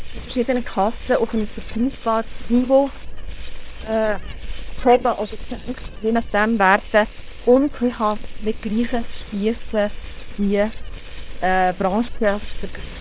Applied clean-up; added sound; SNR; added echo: neural separator model SepFormer WHAM!.